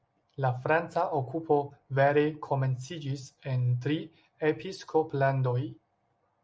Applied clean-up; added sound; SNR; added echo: none; none; none; none.